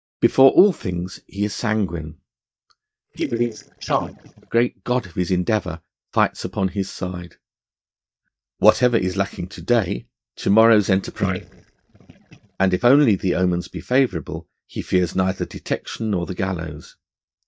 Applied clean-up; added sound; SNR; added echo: neural mask model DeepFilterNet 3.